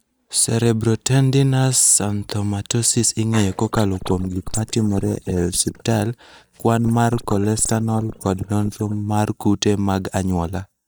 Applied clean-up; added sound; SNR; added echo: neural mask model DeepFilterNet 3.